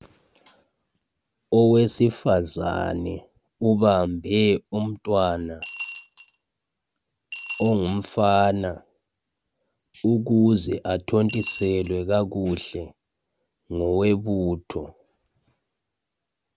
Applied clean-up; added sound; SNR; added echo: none; Coin (dropping) / Glass; 14 dB; none.